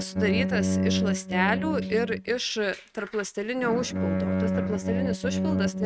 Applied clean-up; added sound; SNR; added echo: neural mask model RNNoise.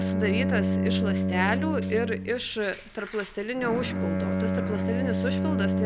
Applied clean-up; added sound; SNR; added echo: none; Bowed string instrument; -3 dB; none.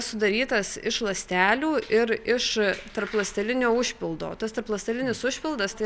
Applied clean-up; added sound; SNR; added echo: none; none; none; none.